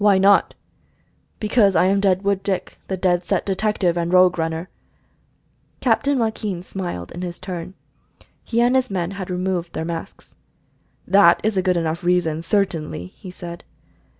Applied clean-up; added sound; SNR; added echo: none; none; none; none.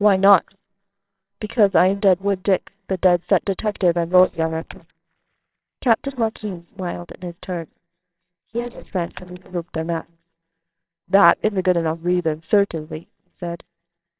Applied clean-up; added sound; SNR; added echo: neural separator model SepFormer WHAMR!.